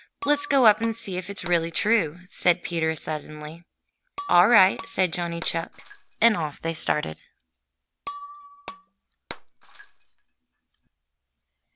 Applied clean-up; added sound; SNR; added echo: none; Shatter; 16 dB; none.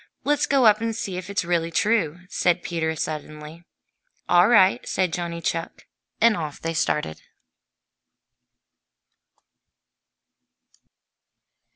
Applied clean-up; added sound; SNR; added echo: none; none; none; none.